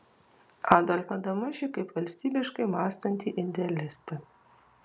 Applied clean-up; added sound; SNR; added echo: none; none; none; none.